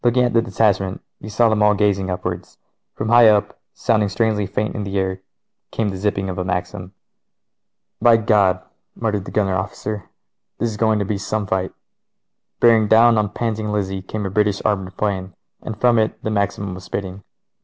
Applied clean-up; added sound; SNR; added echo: none; none; none; none.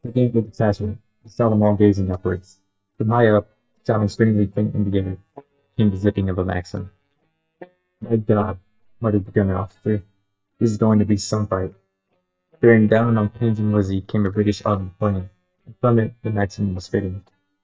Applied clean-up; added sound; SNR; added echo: neural mask model DeepFilterNet 3.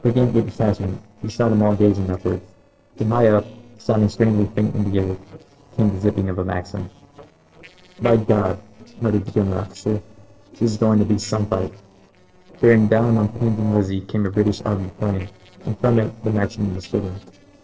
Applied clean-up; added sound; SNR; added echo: neural separator model SepFormer DNS4.